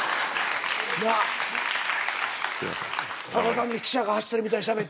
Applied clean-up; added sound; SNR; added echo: none; none; none; none.